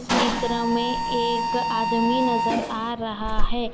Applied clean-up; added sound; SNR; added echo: none; Mechanisms + Alarm / Insect; -3 dB; none.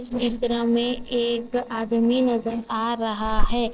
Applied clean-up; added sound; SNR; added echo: neural separator model SepFormer DNS4.